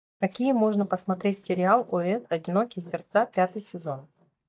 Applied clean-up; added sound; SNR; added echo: neural mask model DeepFilterNet 3.